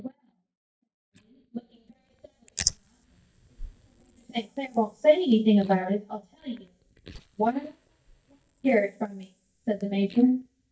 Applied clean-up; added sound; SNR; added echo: neural mask model DeepFilterNet 3.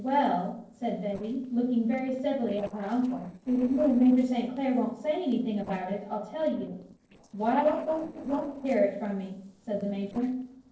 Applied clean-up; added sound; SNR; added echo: neural separator model SepFormer DNS4.